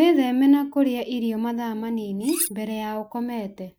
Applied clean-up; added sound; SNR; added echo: none; Cutlery, silverware; 11 dB; none.